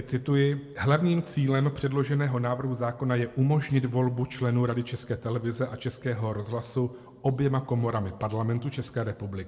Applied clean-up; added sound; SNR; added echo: none; none; none; reverberation time 0.5 s.